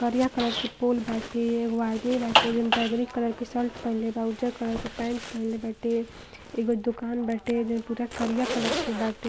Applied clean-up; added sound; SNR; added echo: none; Zipper (clothing); 6 dB; none.